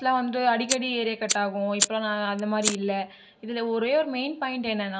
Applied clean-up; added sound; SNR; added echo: none; Fire; 5 dB; reverberation time 0.3 s.